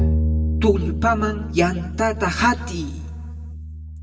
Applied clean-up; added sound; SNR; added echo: none; Bowed string instrument; 1 dB; reverberation time 1.2 s.